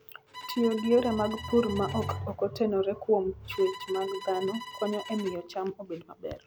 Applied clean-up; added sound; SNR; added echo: none; Bowed string instrument; 15 dB; none.